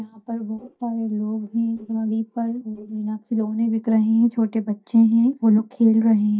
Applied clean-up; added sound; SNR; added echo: neural mask model DeepFilterNet 3.